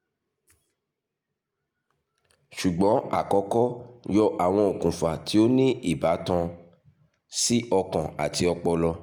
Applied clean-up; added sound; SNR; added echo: none; none; none; none.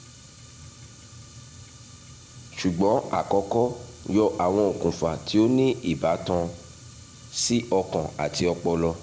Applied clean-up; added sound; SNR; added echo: none; Fire; 17 dB; none.